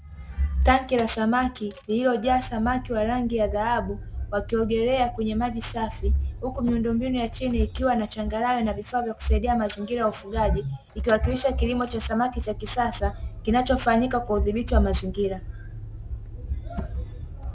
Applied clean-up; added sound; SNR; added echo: none; Motor vehicle (road); 14 dB; none.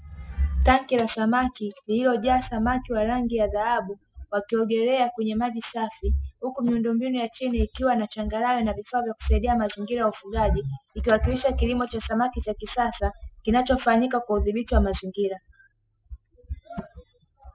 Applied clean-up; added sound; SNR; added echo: classical method spectral subtraction.